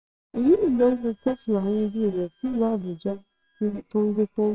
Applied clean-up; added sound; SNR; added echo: neural separator model SepFormer WHAMR!.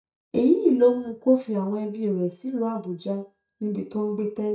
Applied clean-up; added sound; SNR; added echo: neural mask model DeepFilterNet 3.